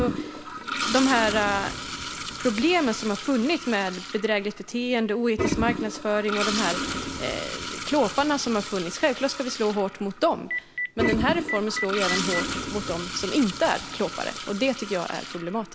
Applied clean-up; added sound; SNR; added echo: none; Telephone + Toilet flush; 5 dB; none.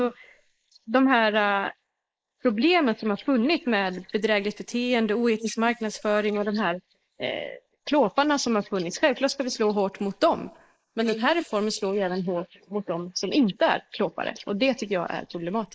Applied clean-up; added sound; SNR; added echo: neural mask model Resemble Enhance denoiser.